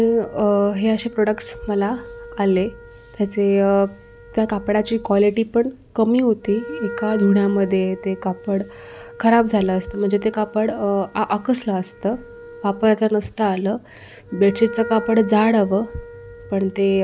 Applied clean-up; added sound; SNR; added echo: none; Wind instrument, woodwind instrument; 17 dB; none.